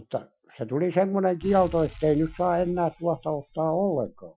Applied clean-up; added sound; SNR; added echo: classical method Wiener filter.